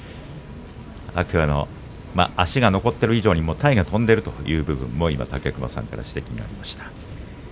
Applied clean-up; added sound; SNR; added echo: none; none; none; none.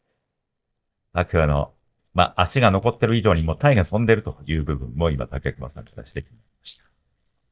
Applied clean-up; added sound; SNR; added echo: neural mask model DeepFilterNet 3.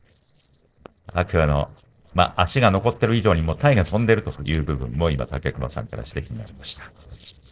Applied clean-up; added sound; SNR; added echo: neural separator model SepFormer DNS4.